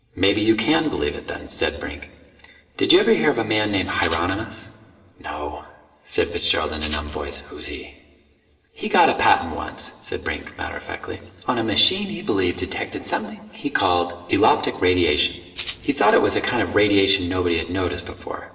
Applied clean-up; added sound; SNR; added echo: none; Rattle (instrument); 12 dB; reverberation time 2.1 s.